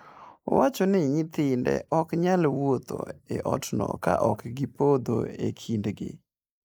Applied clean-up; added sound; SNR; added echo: neural mask model Resemble Enhance denoiser.